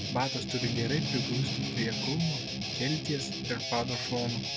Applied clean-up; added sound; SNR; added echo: none; Guitar + Strum; 0 dB; none.